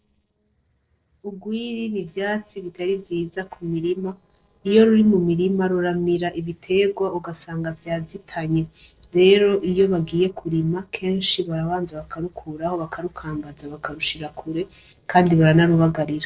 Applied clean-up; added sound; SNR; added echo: neural separator model SepFormer DNS4.